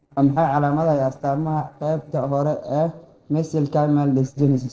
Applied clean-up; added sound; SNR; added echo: neural separator model SepFormer DNS4.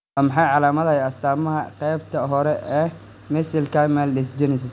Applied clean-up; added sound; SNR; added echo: none; none; none; none.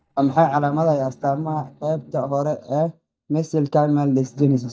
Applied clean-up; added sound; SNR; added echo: neural mask model DeepFilterNet 3.